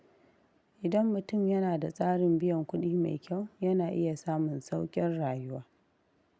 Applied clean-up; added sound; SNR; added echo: none; none; none; none.